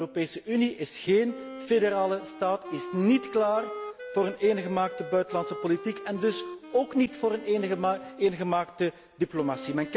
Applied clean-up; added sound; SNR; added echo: none; Wind instrument, woodwind instrument; 13 dB; none.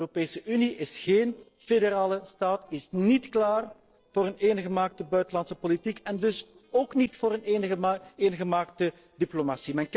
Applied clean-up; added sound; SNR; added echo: neural separator model SepFormer DNS4.